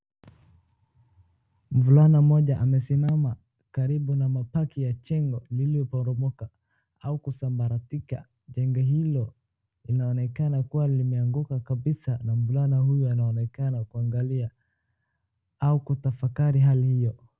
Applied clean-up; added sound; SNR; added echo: none; none; none; none.